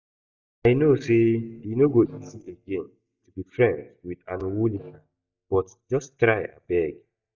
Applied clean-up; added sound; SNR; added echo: neural mask model DeepFilterNet 3.